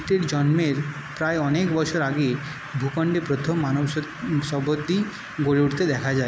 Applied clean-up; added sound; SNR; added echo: none; none; none; none.